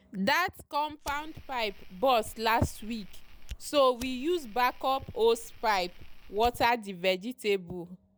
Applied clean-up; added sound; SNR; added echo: none; Fire; 15 dB; none.